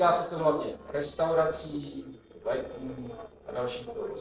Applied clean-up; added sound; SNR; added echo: neural separator model SepFormer DNS4.